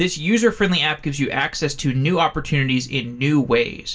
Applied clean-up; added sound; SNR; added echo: none; none; none; reverberation time 0.2 s.